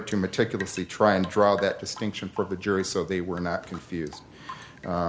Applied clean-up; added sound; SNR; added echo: none; Drip / Rain; 20 dB; none.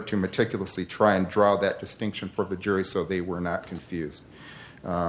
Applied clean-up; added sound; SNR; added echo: none; none; none; none.